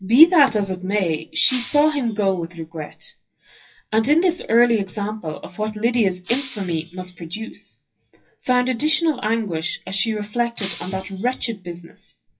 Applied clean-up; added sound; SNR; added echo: classical method WPE with log-MMSE.